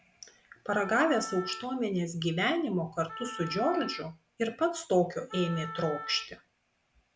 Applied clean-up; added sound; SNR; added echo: none; Wind instrument, woodwind instrument; 13 dB; none.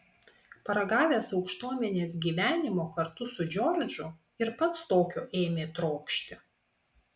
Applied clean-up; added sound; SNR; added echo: none; none; none; none.